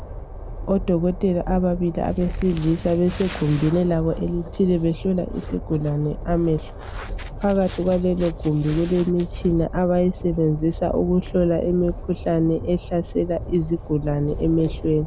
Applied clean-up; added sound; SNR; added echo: none; Train; 10 dB; none.